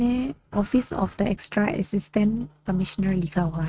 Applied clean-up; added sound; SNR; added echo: neural mask model RNNoise.